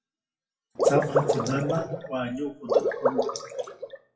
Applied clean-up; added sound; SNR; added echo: classical method WPE with log-MMSE.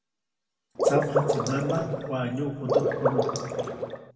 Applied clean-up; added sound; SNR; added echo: none; Water / Liquid; -4 dB; reverberation time 1.8 s.